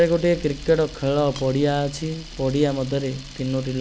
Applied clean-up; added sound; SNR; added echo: none; Camera; 16 dB; none.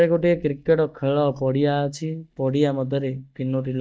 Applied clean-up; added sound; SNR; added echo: neural mask model DeepFilterNet 3.